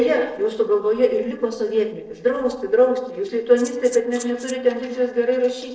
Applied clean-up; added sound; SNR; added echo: neural separator model SepFormer DNS4.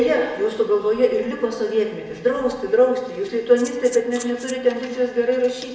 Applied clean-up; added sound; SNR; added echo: none; Rattle (instrument); 18 dB; reverberation time 0.4 s.